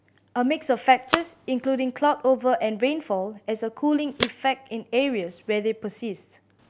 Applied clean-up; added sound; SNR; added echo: none; Telephone; 13 dB; none.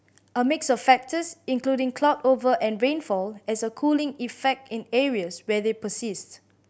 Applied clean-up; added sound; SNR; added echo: none; none; none; none.